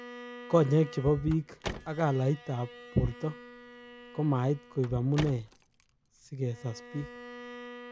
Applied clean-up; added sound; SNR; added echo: none; Car + Bowed string instrument; 14 dB; none.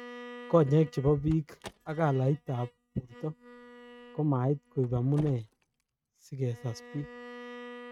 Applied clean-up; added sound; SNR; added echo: neural mask model RNNoise.